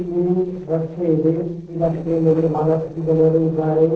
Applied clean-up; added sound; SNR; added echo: neural separator model SepFormer DNS4.